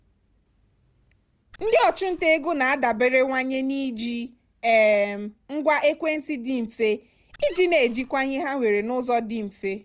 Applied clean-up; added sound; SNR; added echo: none; Squeak; 19 dB; none.